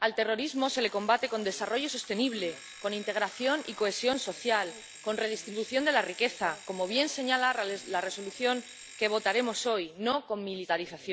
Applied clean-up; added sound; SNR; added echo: none; Alarm; 18 dB; none.